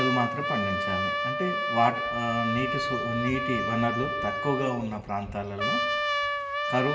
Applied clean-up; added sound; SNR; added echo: none; Trumpet; 0 dB; reverberation time 0.9 s.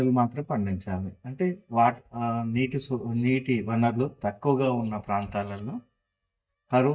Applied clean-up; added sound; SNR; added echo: neural mask model DeepFilterNet 3.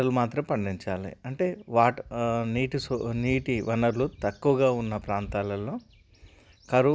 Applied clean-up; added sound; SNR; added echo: none; none; none; none.